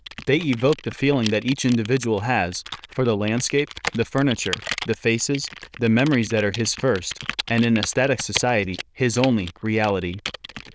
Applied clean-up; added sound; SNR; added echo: neural diffusion model UNIVERSE++.